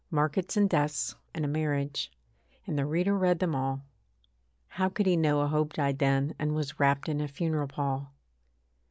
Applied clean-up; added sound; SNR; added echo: none; none; none; none.